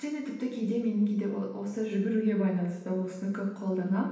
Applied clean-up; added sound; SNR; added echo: none; none; none; reverberation time 0.9 s.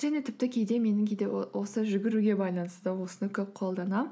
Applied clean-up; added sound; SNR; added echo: none; none; none; none.